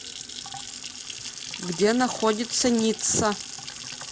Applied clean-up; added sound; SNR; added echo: none; Sink (filling or washing) / Water tap, faucet / Splash, splatter; 10 dB; none.